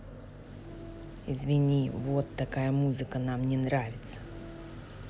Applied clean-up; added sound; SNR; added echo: none; Train; 18 dB; none.